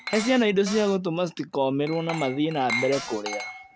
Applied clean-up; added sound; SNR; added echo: none; Cupboard open or close + Glass; 10 dB; none.